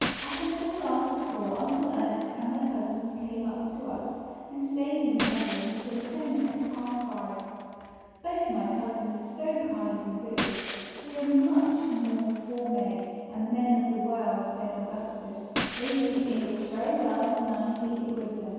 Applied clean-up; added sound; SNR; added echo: none; Shatter; 10 dB; reverberation time 2.1 s.